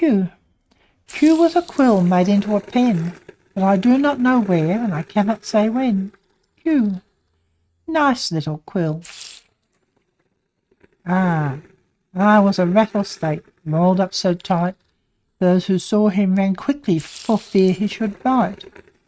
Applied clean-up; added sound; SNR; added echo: neural mask model RNNoise.